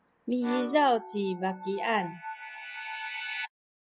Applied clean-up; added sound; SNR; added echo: classical method Wiener filter.